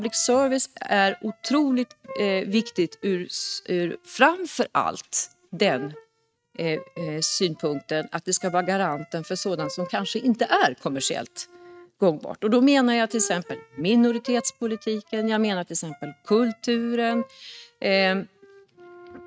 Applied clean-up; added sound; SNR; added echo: neural mask model RNNoise.